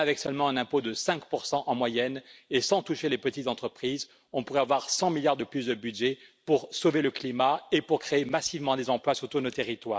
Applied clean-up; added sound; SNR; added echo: none; none; none; none.